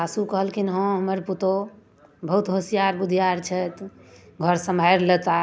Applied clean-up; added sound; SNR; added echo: none; none; none; none.